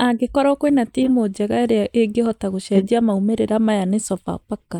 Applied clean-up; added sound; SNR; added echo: neural mask model Resemble Enhance denoiser.